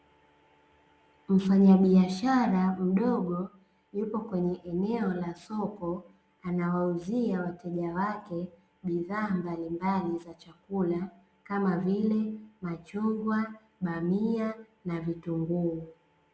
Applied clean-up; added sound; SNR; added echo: none; none; none; none.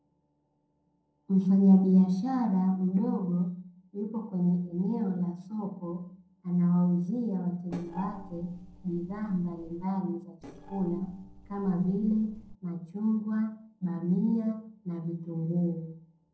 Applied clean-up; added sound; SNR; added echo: neural separator model SepFormer DNS4.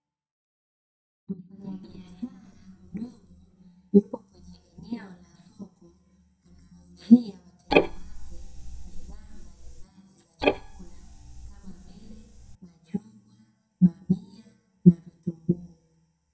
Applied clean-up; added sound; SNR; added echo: neural mask model DeepFilterNet 3.